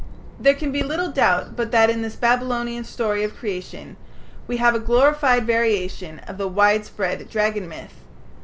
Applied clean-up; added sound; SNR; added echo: none; Bird vocalization, bird call, bird song; 11 dB; none.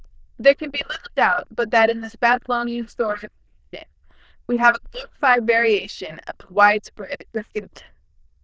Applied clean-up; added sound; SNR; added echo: neural diffusion model UNIVERSE++.